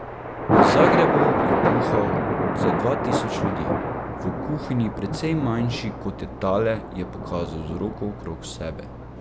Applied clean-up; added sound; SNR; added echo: none; Thunder; -3 dB; none.